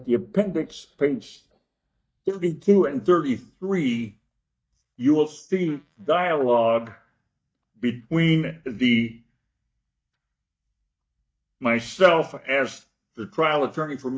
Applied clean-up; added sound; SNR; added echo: neural mask model DeepFilterNet 3.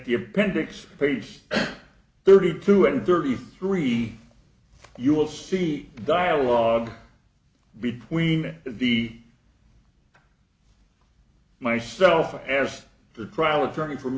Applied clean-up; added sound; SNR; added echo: none; none; none; none.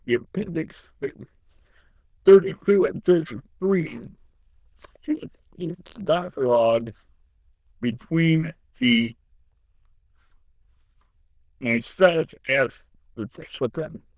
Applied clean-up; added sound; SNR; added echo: neural diffusion model UNIVERSE++.